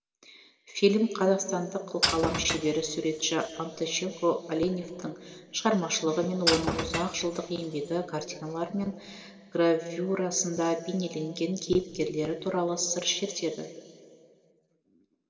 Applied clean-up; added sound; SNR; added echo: none; Shatter / Crushing; 5 dB; reverberation time 2.2 s.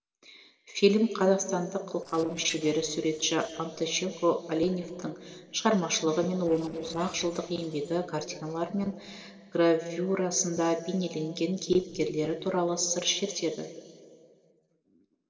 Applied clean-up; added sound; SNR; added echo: neural separator model SepFormer DNS4.